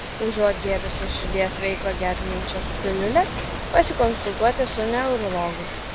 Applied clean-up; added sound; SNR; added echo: none; Walk, footsteps / Waves, surf / Wind + Rain; 5 dB; none.